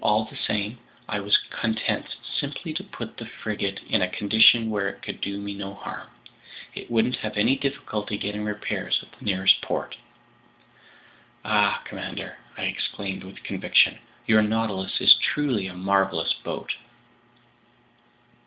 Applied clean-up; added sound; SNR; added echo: none; none; none; none.